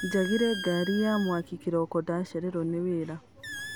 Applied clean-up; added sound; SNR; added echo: none; Squeak; 12 dB; none.